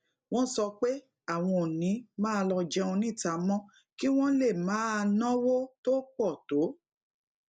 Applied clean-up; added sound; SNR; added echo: none; none; none; none.